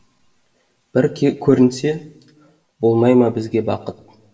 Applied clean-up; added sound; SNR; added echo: none; none; none; reverberation time 0.7 s.